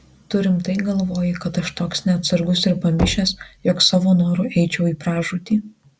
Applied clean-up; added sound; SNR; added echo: none; Knock; 12 dB; none.